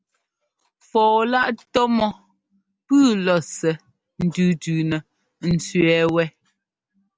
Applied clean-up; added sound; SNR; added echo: none; none; none; none.